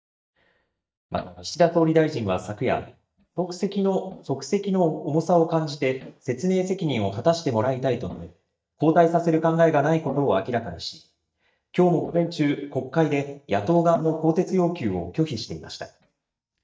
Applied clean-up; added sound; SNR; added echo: neural mask model DeepFilterNet 3.